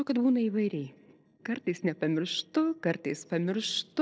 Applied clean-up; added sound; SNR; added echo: neural separator model SepFormer DNS4.